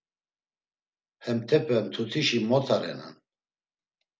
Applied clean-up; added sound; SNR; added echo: none; none; none; none.